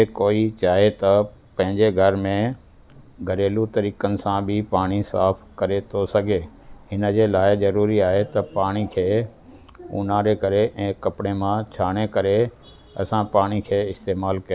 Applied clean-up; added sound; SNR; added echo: none; none; none; none.